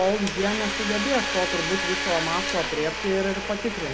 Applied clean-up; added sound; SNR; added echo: none; Domestic sounds, home sounds; 2 dB; none.